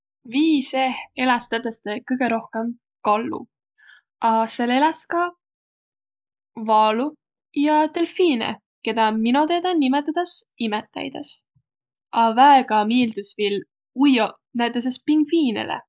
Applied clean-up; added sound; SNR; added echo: neural mask model Resemble Enhance denoiser.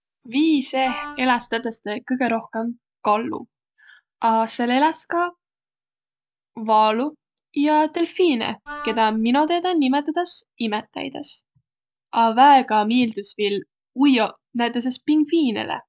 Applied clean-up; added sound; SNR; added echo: neural separator model SepFormer DNS4.